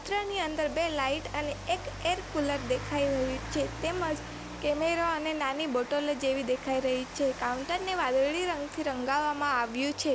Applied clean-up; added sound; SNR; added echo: none; Rain; 11 dB; none.